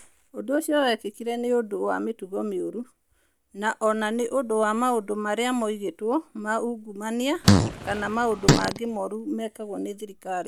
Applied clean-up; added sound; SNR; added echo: none; Fart; -4 dB; none.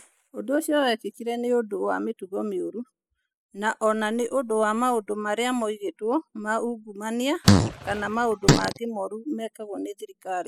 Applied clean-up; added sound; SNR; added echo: classical method spectral subtraction.